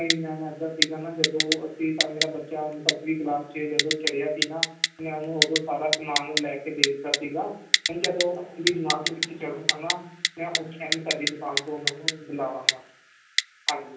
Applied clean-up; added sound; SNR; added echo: none; Typing; -1 dB; reverberation time 0.6 s.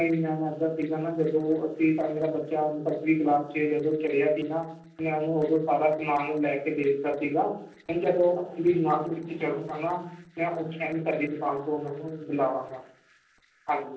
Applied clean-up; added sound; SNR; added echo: neural separator model SepFormer DNS4.